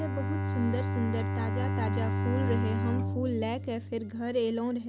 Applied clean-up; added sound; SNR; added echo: none; Bowed string instrument; -2 dB; none.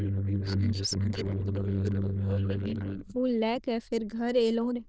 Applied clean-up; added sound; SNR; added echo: neural diffusion model UNIVERSE++.